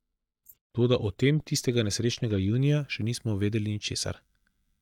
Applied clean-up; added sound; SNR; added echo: neural mask model DeepFilterNet 3.